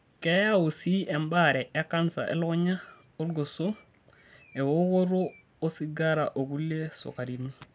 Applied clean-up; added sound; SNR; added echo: none; none; none; none.